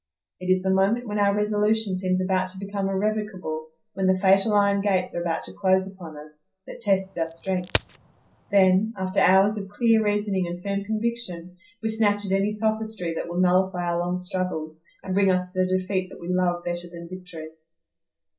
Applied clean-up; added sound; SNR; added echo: none; Crack; 6 dB; reverberation time 0.5 s.